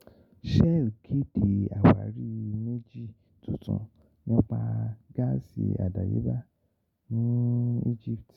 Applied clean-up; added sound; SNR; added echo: none; none; none; none.